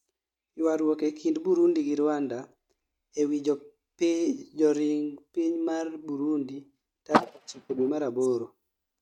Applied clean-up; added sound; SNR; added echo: neural mask model RNNoise.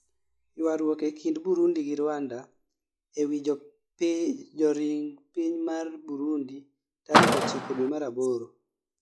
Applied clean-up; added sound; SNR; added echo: classical method log-MMSE.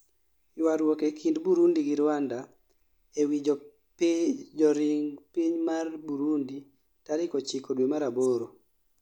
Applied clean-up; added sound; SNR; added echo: none; none; none; none.